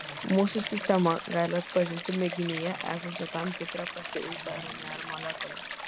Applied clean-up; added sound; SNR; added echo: none; Stream; 7 dB; none.